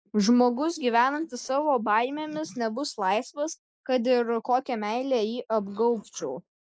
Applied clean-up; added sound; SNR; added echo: neural mask model Resemble Enhance denoiser.